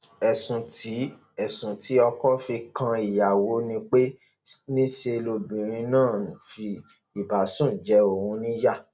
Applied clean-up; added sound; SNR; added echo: none; none; none; none.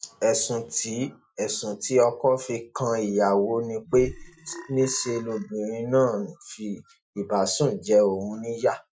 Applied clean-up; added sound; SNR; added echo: classical method Wiener filter.